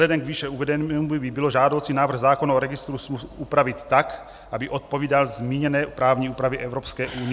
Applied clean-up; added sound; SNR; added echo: none; none; none; none.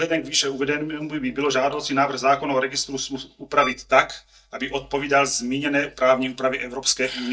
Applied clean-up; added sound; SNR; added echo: neural mask model DeepFilterNet 3.